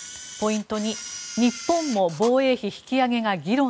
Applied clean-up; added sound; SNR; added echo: none; Camera; 15 dB; none.